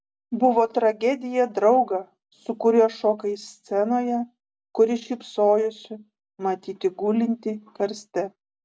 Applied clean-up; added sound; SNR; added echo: none; none; none; none.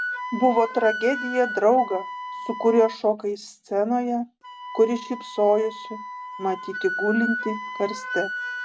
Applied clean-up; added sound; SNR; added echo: none; Wind instrument, woodwind instrument; 9 dB; none.